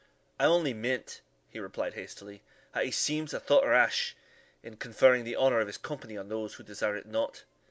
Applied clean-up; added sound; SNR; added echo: none; none; none; none.